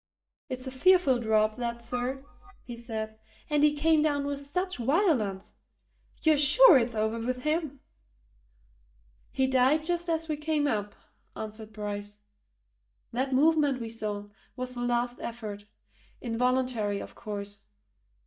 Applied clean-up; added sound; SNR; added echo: neural mask model DeepFilterNet 3.